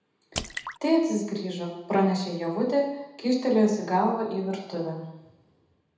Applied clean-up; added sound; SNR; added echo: none; Drip / Splash, splatter; 14 dB; reverberation time 0.8 s.